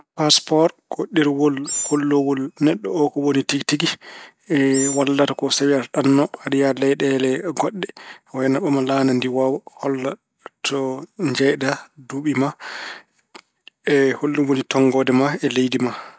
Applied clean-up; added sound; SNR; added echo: none; Animal; 10 dB; none.